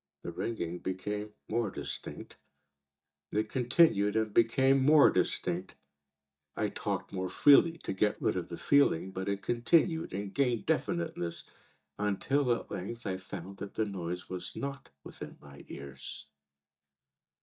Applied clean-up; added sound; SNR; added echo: neural mask model DeepFilterNet 3.